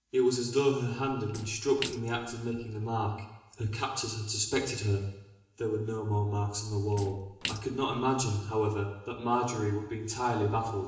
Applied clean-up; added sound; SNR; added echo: none; Splash, splatter; 16 dB; reverberation time 1.0 s.